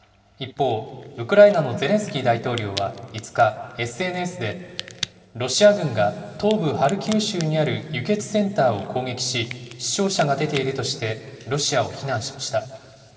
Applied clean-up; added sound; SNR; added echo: none; Crack; 20 dB; reverberation time 2.1 s.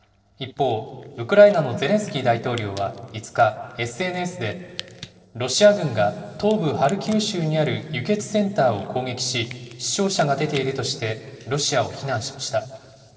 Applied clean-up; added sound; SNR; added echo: neural separator model SepFormer DNS4.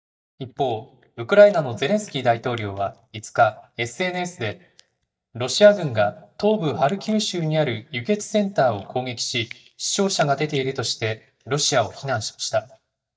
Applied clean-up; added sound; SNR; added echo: neural mask model DeepFilterNet 3.